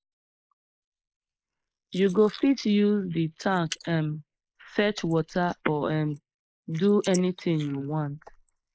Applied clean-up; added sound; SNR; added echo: neural mask model Resemble Enhance denoiser.